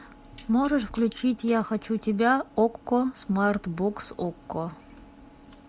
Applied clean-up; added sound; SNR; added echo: none; none; none; none.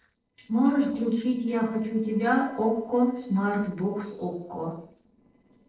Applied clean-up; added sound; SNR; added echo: neural separator model SepFormer DNS4.